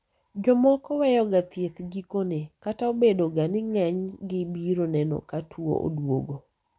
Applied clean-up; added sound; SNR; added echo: none; none; none; none.